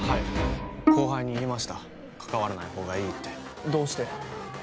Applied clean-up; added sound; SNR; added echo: none; Bowed string instrument; -2 dB; none.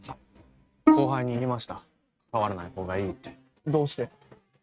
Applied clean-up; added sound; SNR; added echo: neural mask model RNNoise.